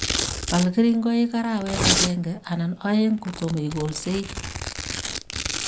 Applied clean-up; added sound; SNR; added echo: none; Domestic sounds, home sounds; 4 dB; none.